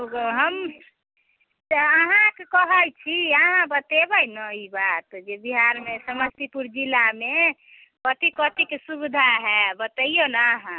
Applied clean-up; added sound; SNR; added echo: none; none; none; none.